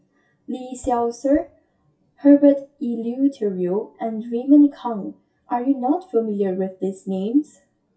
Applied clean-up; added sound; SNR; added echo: classical method WPE with log-MMSE.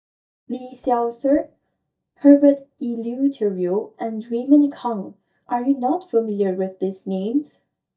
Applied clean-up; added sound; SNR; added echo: neural mask model DeepFilterNet 3.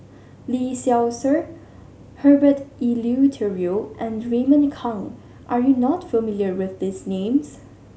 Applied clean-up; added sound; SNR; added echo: none; none; none; none.